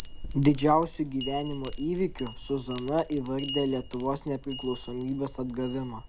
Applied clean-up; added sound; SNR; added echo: none; Chime; -3 dB; none.